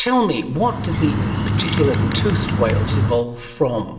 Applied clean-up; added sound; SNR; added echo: none; Bird; -1 dB; reverberation time 2.1 s.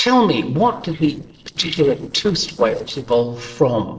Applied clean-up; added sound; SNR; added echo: neural separator model SepFormer DNS4.